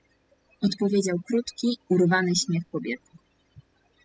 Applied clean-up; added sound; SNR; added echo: classical method spectral subtraction.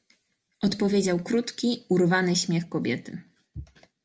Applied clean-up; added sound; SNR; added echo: none; none; none; none.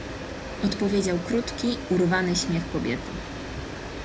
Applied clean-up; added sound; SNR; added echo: none; Train; 7 dB; none.